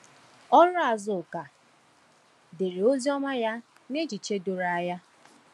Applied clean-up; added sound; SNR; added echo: none; none; none; none.